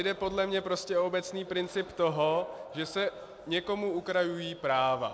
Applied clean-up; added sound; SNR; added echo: none; none; none; none.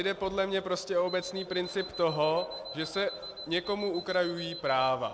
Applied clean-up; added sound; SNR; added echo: none; Alarm; 13 dB; none.